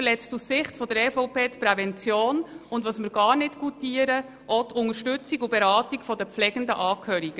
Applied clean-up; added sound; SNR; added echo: none; none; none; none.